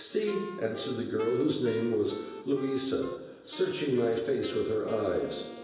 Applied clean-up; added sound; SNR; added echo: none; Wind instrument, woodwind instrument; 15 dB; reverberation time 1.0 s.